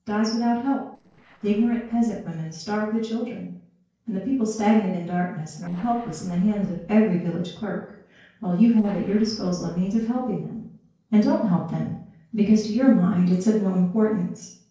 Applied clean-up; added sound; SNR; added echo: neural separator model SepFormer DNS4.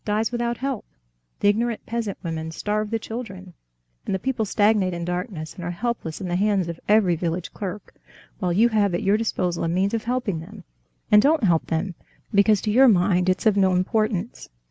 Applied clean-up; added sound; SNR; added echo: none; none; none; none.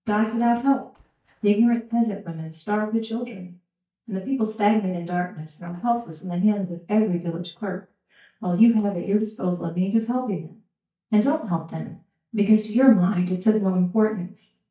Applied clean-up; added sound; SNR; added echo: neural mask model DeepFilterNet 3.